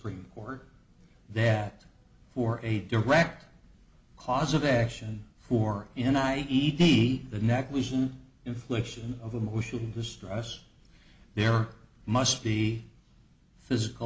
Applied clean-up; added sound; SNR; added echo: none; none; none; none.